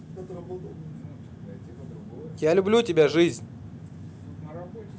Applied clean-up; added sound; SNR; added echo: none; none; none; none.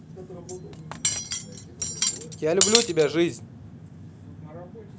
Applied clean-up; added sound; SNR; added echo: none; Cutlery, silverware; 0 dB; none.